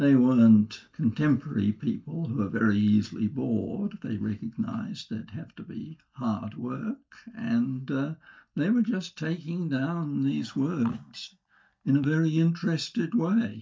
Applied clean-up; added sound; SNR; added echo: neural mask model DeepFilterNet 3.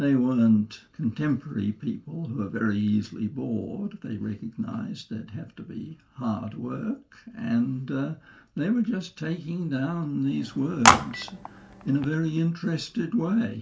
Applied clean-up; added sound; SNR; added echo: none; Telephone; -2 dB; reverberation time 0.2 s.